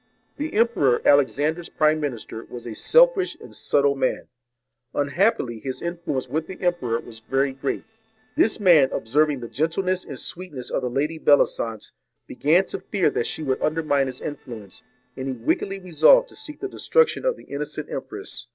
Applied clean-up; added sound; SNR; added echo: neural separator model SepFormer DNS4.